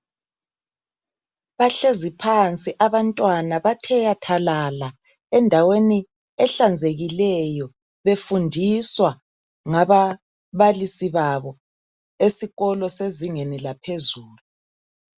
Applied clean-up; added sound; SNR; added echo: none; none; none; none.